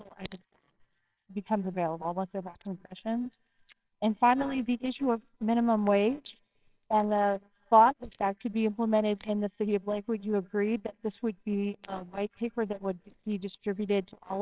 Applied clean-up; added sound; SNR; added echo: neural separator model SepFormer WHAMR!.